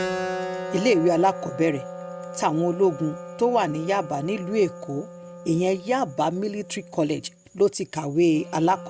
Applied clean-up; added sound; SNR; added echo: none; Keyboard (musical) + Wind instrument, woodwind instrument; 11 dB; none.